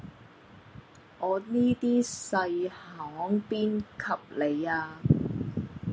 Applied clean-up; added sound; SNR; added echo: none; none; none; none.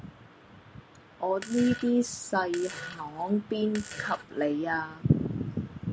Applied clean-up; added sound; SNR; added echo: none; Fart; 13 dB; none.